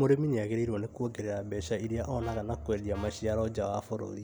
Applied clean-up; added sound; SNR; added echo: none; Brass instrument; 19 dB; none.